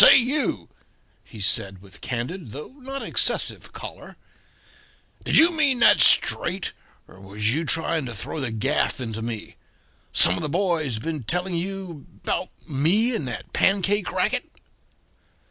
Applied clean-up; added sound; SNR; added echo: none; none; none; none.